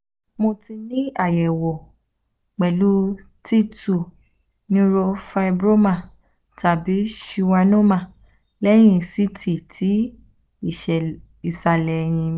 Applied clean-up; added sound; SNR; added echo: none; none; none; none.